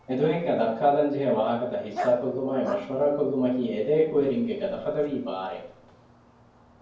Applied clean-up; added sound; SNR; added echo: none; Dog; 16 dB; reverberation time 0.9 s.